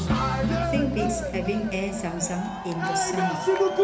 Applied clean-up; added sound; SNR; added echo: none; Cheering; -4 dB; reverberation time 1.0 s.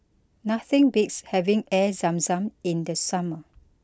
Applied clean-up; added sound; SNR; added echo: none; none; none; none.